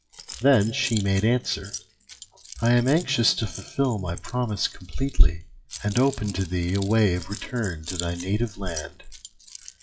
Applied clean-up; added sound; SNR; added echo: classical method WPE with log-MMSE.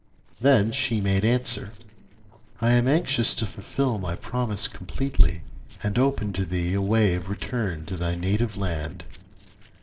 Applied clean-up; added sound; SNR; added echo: neural separator model SepFormer DNS4.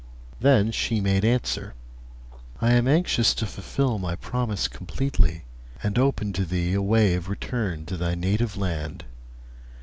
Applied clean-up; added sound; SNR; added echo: none; none; none; none.